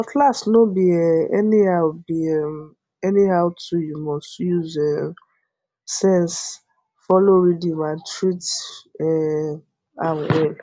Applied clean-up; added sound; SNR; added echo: none; none; none; none.